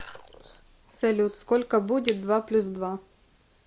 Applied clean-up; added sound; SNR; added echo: none; none; none; none.